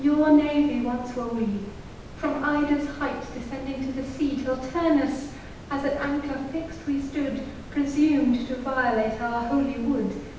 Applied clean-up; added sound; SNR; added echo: none; Water; 15 dB; reverberation time 0.9 s.